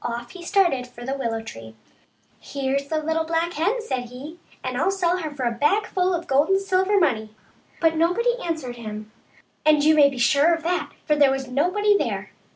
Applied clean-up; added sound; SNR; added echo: none; none; none; none.